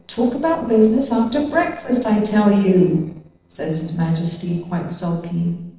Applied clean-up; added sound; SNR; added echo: neural separator model SepFormer DNS4.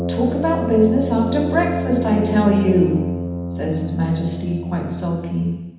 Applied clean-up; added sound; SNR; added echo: none; Brass instrument; 4 dB; reverberation time 1.1 s.